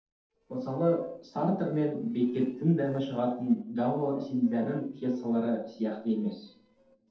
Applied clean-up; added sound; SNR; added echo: neural separator model SepFormer DNS4.